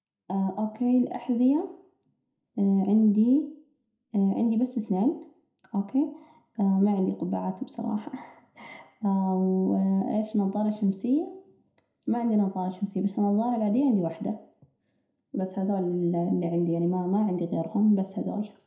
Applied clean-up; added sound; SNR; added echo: none; none; none; reverberation time 0.5 s.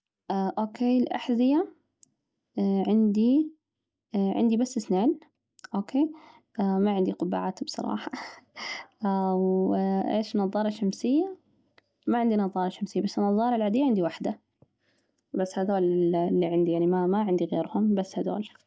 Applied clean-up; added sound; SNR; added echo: none; none; none; none.